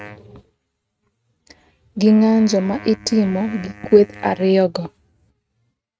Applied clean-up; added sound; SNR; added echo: neural mask model RNNoise.